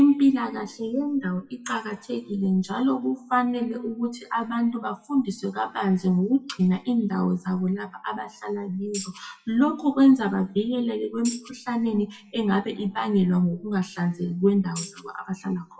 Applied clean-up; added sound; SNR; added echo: classical method WPE with log-MMSE.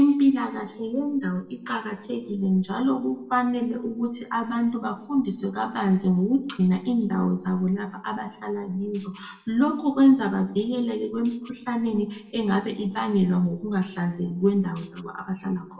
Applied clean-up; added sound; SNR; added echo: neural separator model SepFormer DNS4.